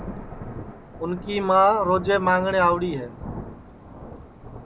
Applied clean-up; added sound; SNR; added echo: none; Thunder / Rain; 13 dB; none.